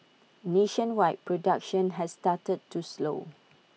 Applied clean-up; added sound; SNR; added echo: none; none; none; none.